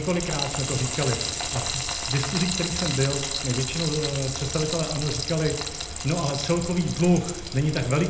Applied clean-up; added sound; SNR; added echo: none; Frying (food); 4 dB; reverberation time 0.7 s.